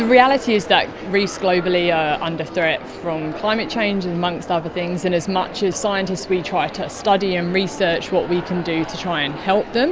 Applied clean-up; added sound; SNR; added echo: none; none; none; none.